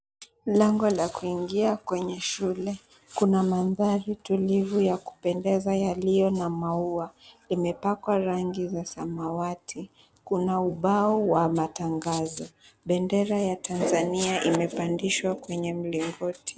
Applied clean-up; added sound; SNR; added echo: none; none; none; none.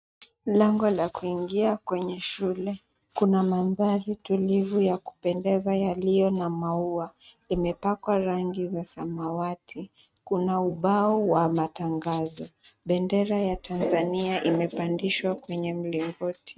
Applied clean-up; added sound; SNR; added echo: neural mask model RNNoise.